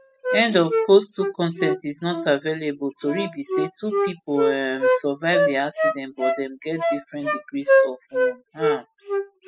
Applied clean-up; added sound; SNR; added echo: classical method spectral subtraction.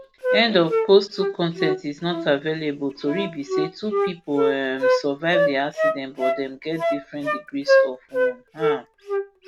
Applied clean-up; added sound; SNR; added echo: none; Wind instrument, woodwind instrument; 0 dB; none.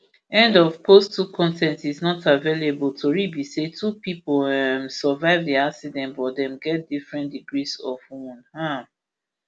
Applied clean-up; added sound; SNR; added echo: none; none; none; none.